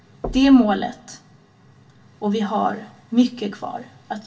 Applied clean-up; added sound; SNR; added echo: none; Knock; 17 dB; reverberation time 0.2 s.